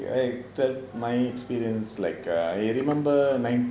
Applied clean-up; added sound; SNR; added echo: none; none; none; none.